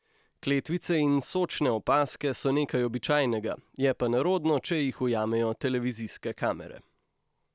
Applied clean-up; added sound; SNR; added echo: none; none; none; none.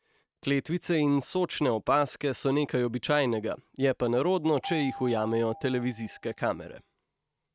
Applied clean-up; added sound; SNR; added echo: neural mask model RNNoise.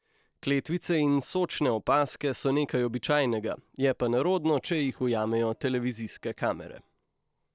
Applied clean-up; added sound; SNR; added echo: neural separator model SepFormer DNS4.